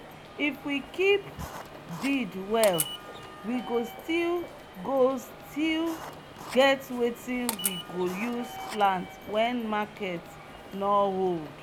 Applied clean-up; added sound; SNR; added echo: none; Writing + Walk, footsteps / Subway, metro, underground; 11 dB; none.